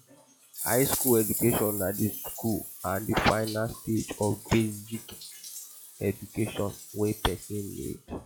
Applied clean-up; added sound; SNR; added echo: classical method log-MMSE.